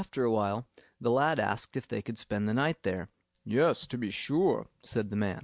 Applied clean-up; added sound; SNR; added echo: none; none; none; none.